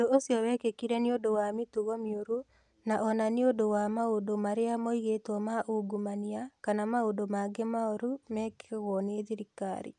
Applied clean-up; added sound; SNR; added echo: none; none; none; none.